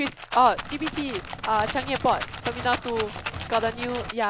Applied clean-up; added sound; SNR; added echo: none; Rattle + Crackle; 8 dB; none.